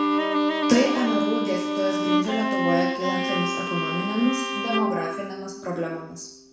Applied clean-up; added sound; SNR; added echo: none; Bowed string instrument; -1 dB; reverberation time 0.7 s.